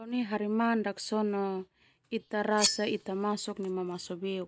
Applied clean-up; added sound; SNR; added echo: none; Cutlery, silverware; 4 dB; none.